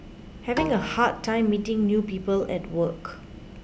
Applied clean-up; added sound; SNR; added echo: none; Bowed string instrument; 12 dB; none.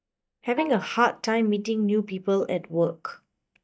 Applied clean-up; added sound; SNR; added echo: neural mask model DeepFilterNet 3.